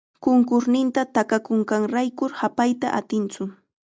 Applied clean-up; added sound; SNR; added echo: none; none; none; none.